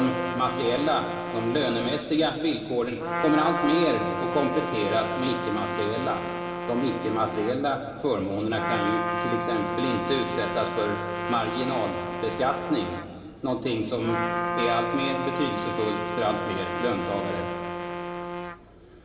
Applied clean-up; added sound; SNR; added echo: none; Trumpet; 4 dB; reverberation time 2.6 s.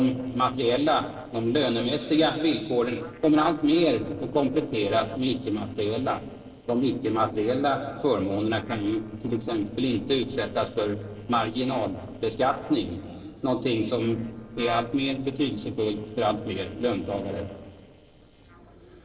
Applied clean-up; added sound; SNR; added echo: neural separator model SepFormer DNS4.